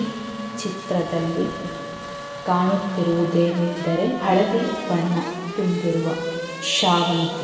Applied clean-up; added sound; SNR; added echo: none; Race car, auto racing / Accelerating, revving, vroom; 10 dB; reverberation time 2.4 s.